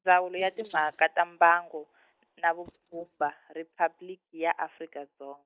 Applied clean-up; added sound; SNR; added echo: neural mask model DeepFilterNet 3.